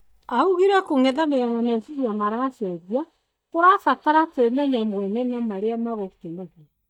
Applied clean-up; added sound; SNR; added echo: neural mask model DeepFilterNet 3.